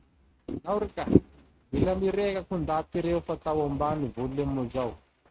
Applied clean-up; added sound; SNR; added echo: neural mask model RNNoise.